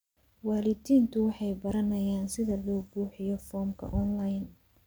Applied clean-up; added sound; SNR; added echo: none; none; none; none.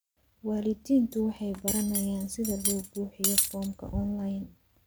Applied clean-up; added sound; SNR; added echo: none; Cutlery, silverware; 4 dB; none.